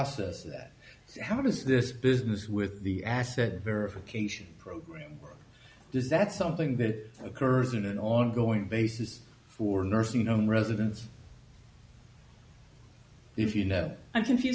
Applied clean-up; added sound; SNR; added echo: none; none; none; none.